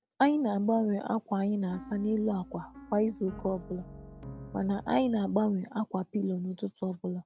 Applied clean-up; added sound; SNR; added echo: none; Piano; 16 dB; none.